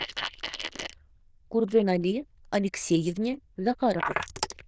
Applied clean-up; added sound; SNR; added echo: neural diffusion model UNIVERSE++.